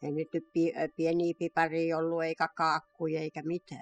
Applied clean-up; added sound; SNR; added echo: classical method spectral subtraction.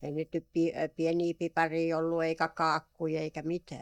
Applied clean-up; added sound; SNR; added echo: neural mask model DeepFilterNet 3.